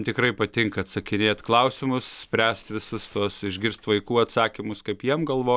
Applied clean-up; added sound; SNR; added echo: none; none; none; none.